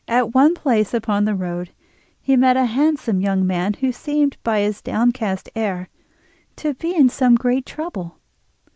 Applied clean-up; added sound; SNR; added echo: none; none; none; none.